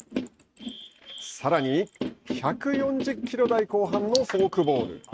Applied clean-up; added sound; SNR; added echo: neural mask model RNNoise.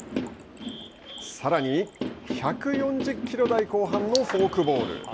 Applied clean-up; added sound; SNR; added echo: none; Trickle, dribble / Splash, splatter; 19 dB; none.